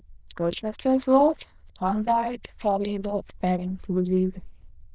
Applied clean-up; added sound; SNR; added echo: neural diffusion model UNIVERSE++.